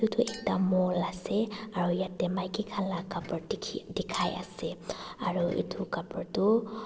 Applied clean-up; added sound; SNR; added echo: neural separator model SepFormer DNS4.